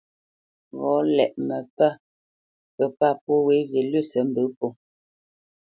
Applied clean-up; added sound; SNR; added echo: none; none; none; none.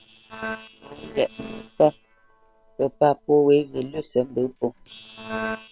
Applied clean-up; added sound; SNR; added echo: neural separator model SepFormer WHAM!.